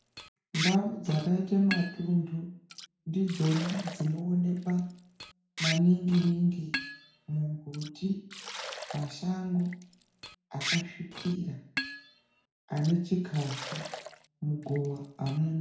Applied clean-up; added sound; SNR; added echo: none; Liquid; 10 dB; reverberation time 0.5 s.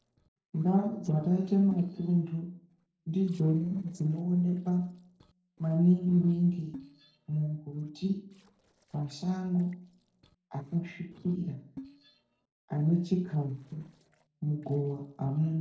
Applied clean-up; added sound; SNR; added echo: neural separator model SepFormer DNS4.